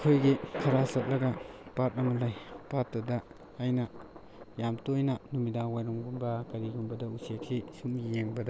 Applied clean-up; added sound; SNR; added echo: none; Thunder; 11 dB; none.